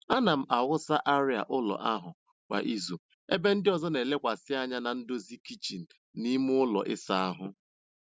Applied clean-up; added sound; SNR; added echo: none; none; none; none.